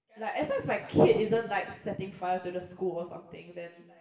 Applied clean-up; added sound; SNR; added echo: none; none; none; reverberation time 1.0 s.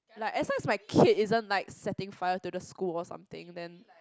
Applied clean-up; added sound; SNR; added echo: none; none; none; none.